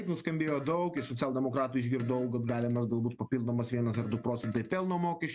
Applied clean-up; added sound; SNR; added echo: none; Fart; 18 dB; none.